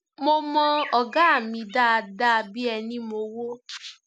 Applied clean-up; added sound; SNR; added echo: none; Bird; 16 dB; none.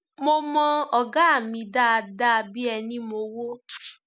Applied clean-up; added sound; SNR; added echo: none; none; none; none.